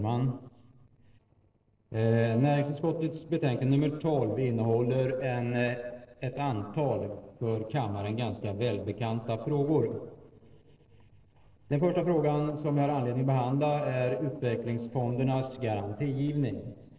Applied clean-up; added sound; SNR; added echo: neural separator model SepFormer DNS4.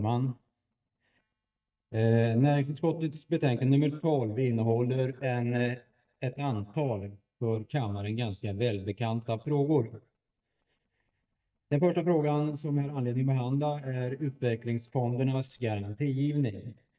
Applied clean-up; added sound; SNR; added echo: neural mask model DeepFilterNet 3.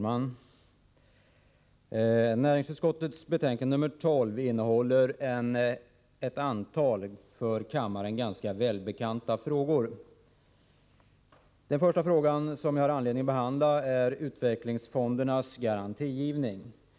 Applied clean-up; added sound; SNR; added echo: none; none; none; none.